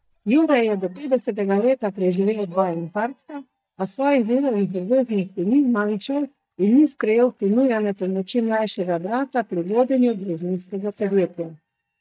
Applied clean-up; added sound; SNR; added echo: neural mask model DeepFilterNet 3.